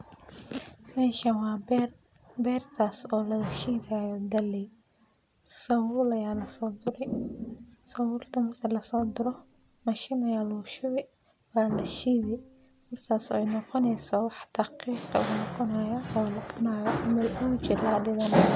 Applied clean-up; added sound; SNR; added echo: none; Bowed string instrument; 19 dB; none.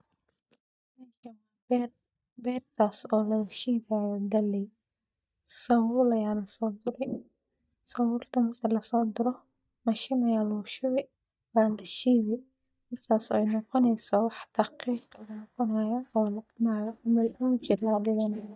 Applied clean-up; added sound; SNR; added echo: neural mask model DeepFilterNet 3.